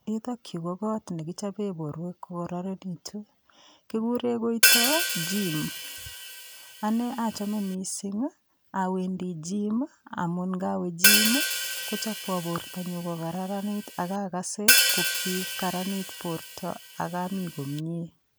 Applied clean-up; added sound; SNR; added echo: none; Crash cymbal / Hi-hat; -4 dB; none.